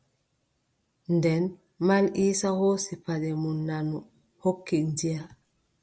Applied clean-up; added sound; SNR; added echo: none; none; none; none.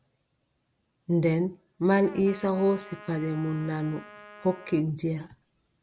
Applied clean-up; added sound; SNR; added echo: none; Trumpet; 19 dB; none.